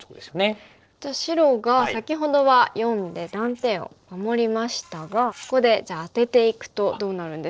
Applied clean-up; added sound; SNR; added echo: neural separator model SepFormer DNS4.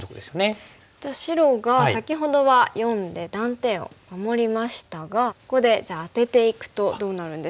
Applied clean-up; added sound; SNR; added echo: none; none; none; none.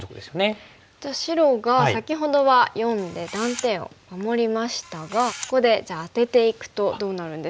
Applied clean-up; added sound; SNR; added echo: none; Camera; 17 dB; none.